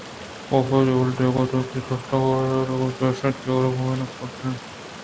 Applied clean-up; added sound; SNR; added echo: none; Stream; 14 dB; none.